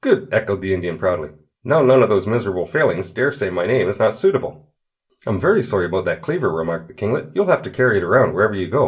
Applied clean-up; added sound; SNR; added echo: none; none; none; reverberation time 0.2 s.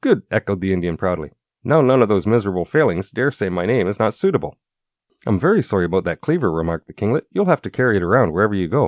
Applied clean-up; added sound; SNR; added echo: none; none; none; none.